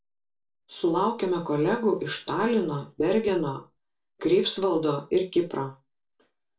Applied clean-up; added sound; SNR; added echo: neural separator model SepFormer DNS4.